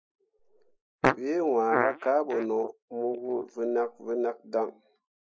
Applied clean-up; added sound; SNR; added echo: neural mask model Resemble Enhance denoiser.